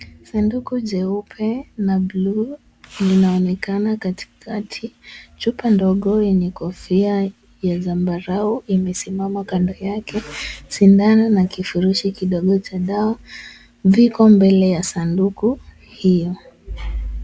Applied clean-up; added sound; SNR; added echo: none; none; none; none.